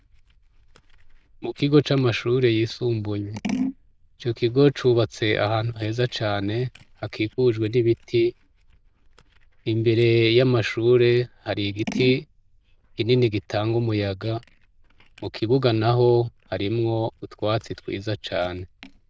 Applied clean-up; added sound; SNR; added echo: neural diffusion model UNIVERSE++.